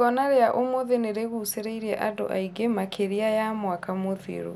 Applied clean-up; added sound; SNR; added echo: none; none; none; none.